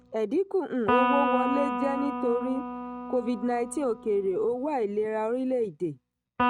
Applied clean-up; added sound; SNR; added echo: neural mask model RNNoise.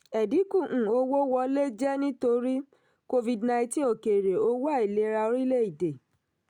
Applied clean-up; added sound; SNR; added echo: none; none; none; none.